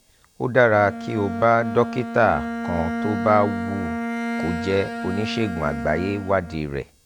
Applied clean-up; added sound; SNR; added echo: none; Bowed string instrument; 6 dB; none.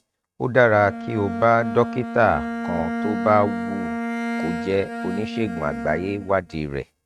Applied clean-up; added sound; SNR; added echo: neural mask model RNNoise.